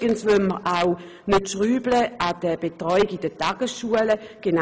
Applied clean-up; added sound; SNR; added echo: none; none; none; none.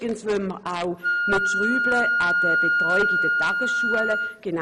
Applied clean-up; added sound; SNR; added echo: none; Wind instrument, woodwind instrument; -4 dB; none.